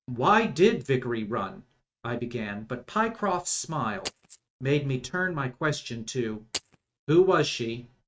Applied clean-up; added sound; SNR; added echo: neural mask model RNNoise.